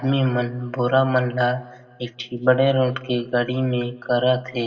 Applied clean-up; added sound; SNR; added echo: none; none; none; reverberation time 1.6 s.